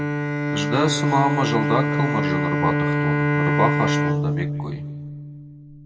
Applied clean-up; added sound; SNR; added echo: none; Bowed string instrument; -3 dB; reverberation time 1.2 s.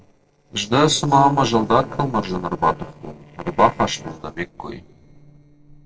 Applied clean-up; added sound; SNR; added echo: neural separator model SepFormer DNS4.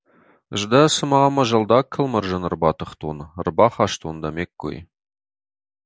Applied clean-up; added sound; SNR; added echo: none; none; none; none.